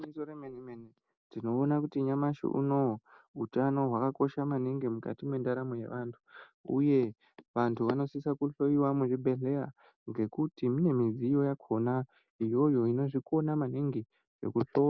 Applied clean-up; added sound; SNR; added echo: none; none; none; none.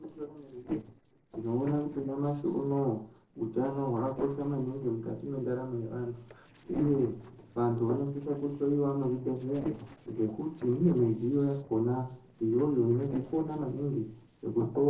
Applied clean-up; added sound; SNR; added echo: neural separator model SepFormer DNS4.